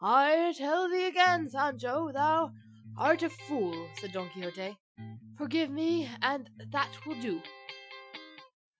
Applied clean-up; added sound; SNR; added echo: classical method Wiener filter.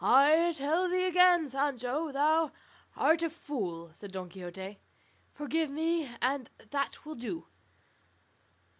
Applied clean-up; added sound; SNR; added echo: none; none; none; none.